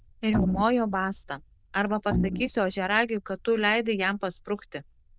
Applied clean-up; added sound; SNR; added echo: neural diffusion model UNIVERSE++.